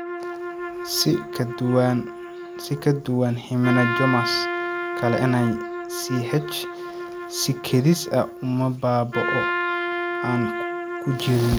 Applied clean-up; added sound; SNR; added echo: none; Trumpet; 5 dB; none.